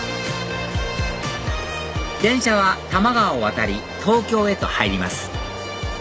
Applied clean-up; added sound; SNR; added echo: none; none; none; none.